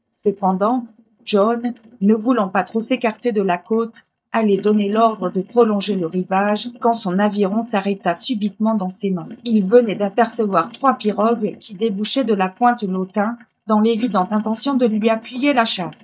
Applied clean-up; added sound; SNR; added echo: neural mask model DeepFilterNet 3.